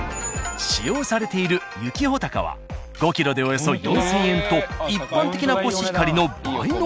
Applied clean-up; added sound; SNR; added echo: none; none; none; none.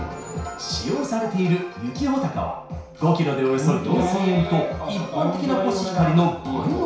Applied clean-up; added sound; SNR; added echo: none; none; none; reverberation time 0.6 s.